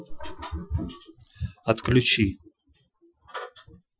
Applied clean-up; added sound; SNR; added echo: classical method Wiener filter.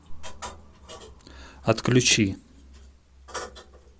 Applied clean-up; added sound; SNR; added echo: none; none; none; none.